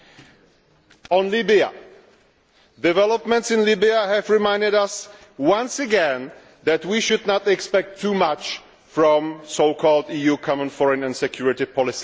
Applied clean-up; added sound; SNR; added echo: none; none; none; none.